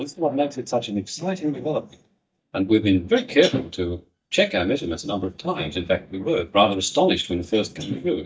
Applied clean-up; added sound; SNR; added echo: neural mask model DeepFilterNet 3.